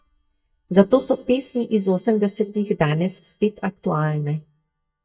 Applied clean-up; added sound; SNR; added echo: neural mask model DeepFilterNet 3.